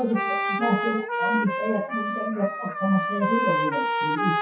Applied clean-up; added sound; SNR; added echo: classical method WPE with log-MMSE.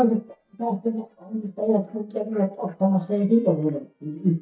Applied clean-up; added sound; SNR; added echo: neural mask model DeepFilterNet 3.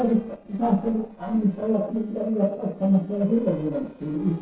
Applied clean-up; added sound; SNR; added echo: neural separator model SepFormer DNS4.